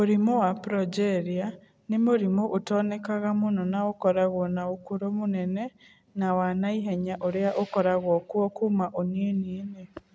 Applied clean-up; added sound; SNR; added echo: none; none; none; none.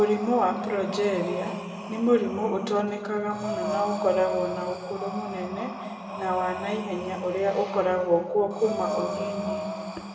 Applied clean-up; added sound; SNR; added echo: none; Breathing; 8 dB; reverberation time 2.0 s.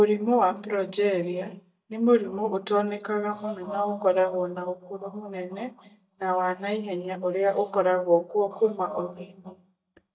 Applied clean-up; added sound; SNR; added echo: neural mask model DeepFilterNet 3.